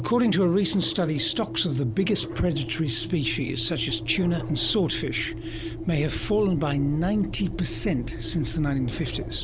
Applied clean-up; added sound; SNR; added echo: none; Engine; 8 dB; none.